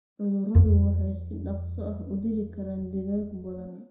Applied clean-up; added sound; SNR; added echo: none; Bowed string instrument; -5 dB; reverberation time 0.6 s.